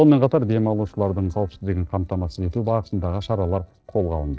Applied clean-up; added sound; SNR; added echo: neural separator model SepFormer DNS4.